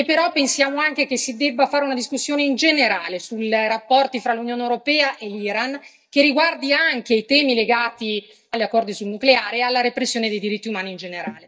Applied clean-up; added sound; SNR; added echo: neural mask model DeepFilterNet 3.